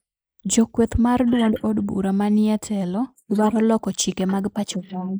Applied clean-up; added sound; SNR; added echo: neural mask model Resemble Enhance denoiser.